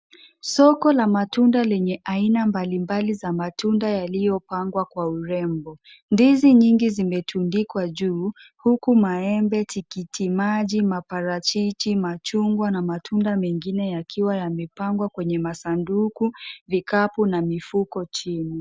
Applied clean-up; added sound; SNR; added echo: none; none; none; none.